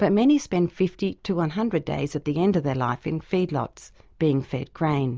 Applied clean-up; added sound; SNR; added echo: none; none; none; none.